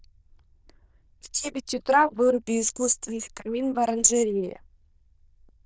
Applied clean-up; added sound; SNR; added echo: neural diffusion model UNIVERSE++.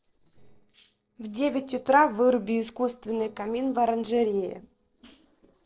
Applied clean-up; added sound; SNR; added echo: neural separator model SepFormer DNS4.